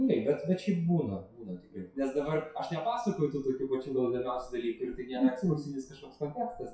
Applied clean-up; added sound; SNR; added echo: classical method WPE with log-MMSE.